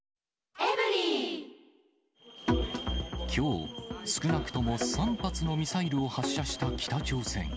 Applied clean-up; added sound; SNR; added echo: none; none; none; none.